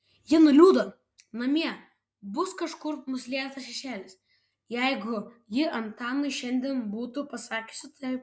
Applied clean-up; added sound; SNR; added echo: none; none; none; none.